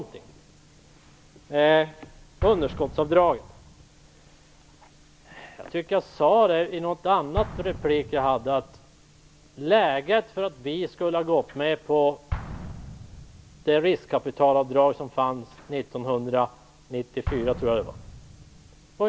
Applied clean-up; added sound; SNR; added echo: none; Explosion; 15 dB; none.